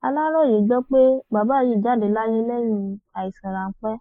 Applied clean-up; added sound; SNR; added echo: neural mask model Resemble Enhance denoiser.